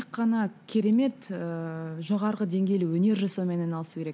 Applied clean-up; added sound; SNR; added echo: none; none; none; none.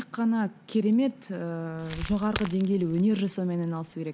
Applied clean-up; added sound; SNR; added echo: none; Crackle; 14 dB; none.